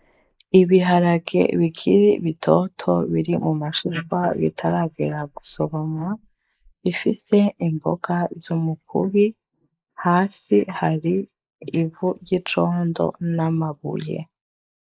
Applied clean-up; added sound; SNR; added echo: neural mask model Resemble Enhance denoiser.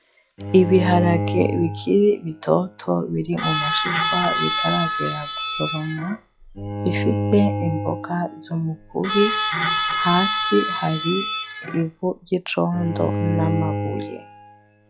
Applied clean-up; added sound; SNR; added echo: classical method log-MMSE.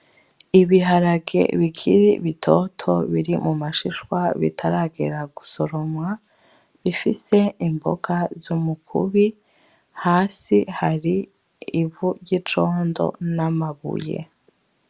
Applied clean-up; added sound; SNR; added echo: none; none; none; none.